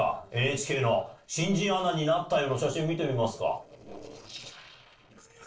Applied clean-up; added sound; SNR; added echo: neural separator model SepFormer DNS4.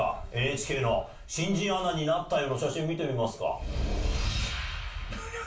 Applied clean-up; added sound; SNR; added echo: none; Run; 18 dB; reverberation time 0.3 s.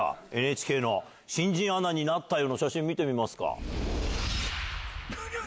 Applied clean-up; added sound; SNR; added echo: none; none; none; none.